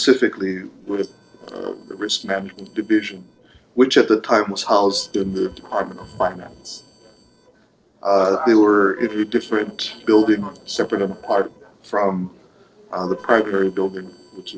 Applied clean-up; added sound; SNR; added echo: neural separator model SepFormer DNS4.